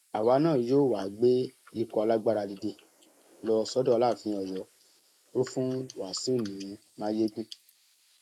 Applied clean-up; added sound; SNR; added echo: neural mask model Resemble Enhance denoiser.